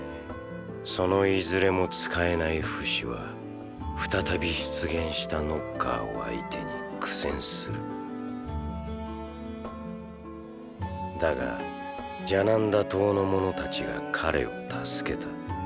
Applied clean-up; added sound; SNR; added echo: none; none; none; none.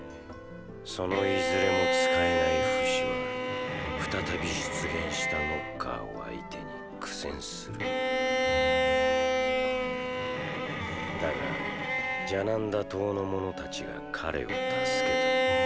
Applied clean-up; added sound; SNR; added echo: none; Bowed string instrument; -4 dB; none.